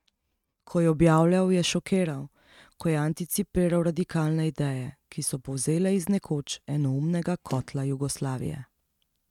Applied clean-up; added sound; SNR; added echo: neural mask model RNNoise.